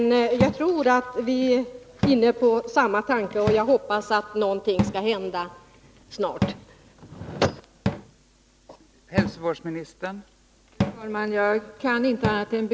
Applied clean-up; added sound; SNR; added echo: none; Cupboard open or close / Drawer open or close; 8 dB; none.